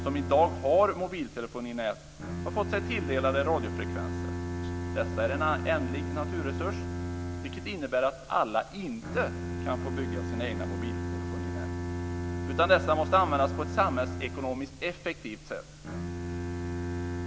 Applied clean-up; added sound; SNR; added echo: none; Bowed string instrument; 4 dB; none.